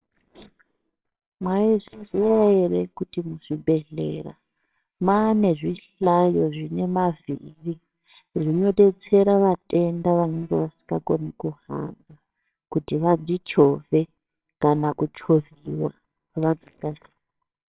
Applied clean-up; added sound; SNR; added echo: neural separator model SepFormer WHAMR!.